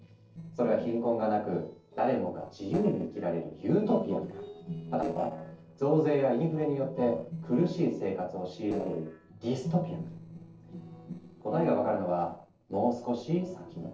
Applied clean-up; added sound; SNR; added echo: neural separator model SepFormer DNS4.